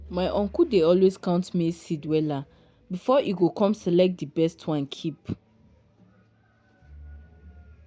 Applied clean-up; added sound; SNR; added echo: none; none; none; none.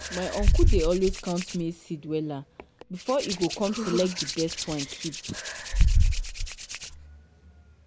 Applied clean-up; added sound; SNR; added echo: none; Hands; -4 dB; none.